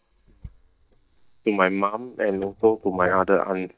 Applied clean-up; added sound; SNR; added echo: neural mask model DeepFilterNet 3.